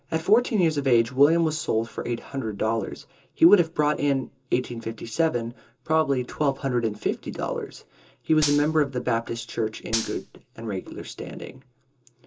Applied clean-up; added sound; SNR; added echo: none; Gunshot, gunfire; 10 dB; reverberation time 0.2 s.